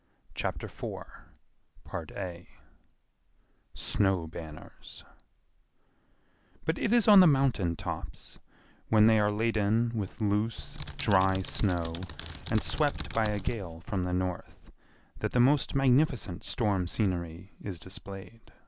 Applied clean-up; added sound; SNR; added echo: none; Computer keyboard; 9 dB; none.